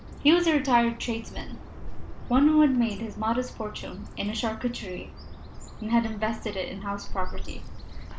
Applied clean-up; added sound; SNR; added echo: none; Bird; 7 dB; none.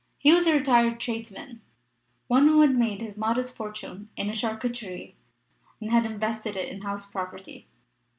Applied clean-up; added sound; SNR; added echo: none; none; none; none.